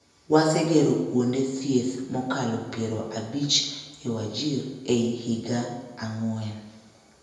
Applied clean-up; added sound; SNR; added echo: none; none; none; reverberation time 0.9 s.